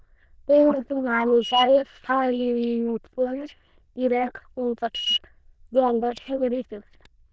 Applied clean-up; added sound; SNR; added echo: neural diffusion model UNIVERSE++.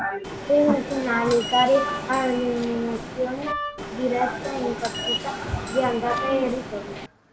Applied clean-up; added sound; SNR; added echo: none; Wind instrument, woodwind instrument + Subway, metro, underground; 7 dB; none.